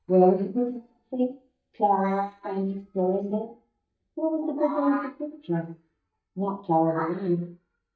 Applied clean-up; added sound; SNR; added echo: neural mask model DeepFilterNet 3.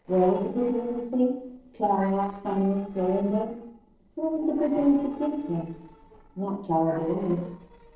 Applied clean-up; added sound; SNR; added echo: neural separator model SepFormer DNS4.